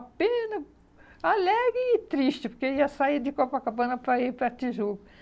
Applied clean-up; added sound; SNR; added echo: none; none; none; none.